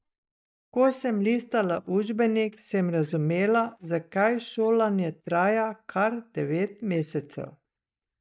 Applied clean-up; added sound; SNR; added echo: neural mask model DeepFilterNet 3.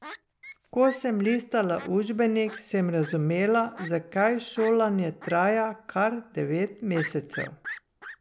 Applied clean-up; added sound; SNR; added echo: none; Fowl; 17 dB; none.